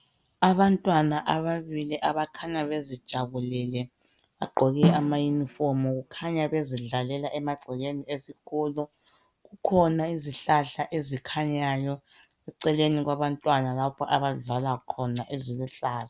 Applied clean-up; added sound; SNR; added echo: none; Snare drum; -1 dB; none.